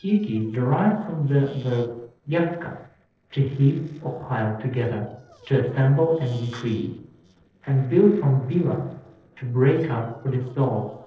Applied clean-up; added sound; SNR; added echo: neural separator model SepFormer DNS4.